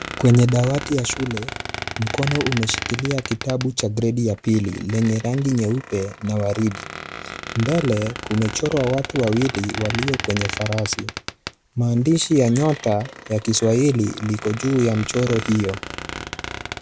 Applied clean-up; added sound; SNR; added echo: none; Squeak; 11 dB; none.